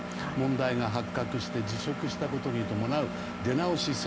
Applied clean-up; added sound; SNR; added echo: none; Engine; 5 dB; none.